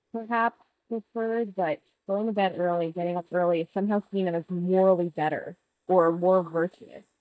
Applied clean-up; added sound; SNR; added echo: neural mask model DeepFilterNet 3.